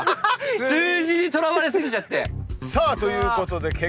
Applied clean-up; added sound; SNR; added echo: none; none; none; none.